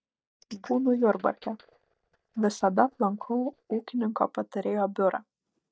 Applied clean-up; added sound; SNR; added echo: neural mask model DeepFilterNet 3.